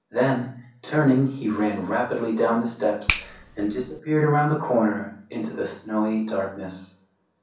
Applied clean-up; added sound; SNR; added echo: none; Finger snapping; 13 dB; reverberation time 0.6 s.